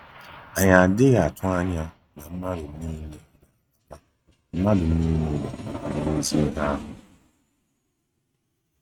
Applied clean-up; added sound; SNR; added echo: neural mask model RNNoise.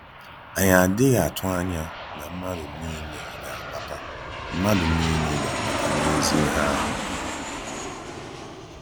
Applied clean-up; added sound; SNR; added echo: none; Aircraft; 4 dB; none.